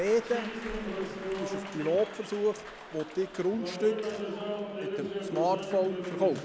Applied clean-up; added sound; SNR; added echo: none; Applause; 4 dB; none.